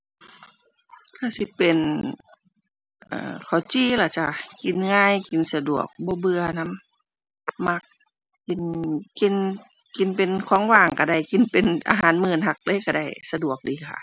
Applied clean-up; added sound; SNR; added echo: none; none; none; none.